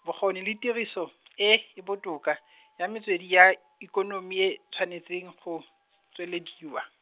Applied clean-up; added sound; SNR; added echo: none; none; none; none.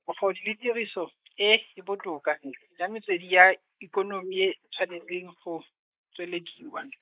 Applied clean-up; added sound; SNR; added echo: neural mask model Resemble Enhance denoiser.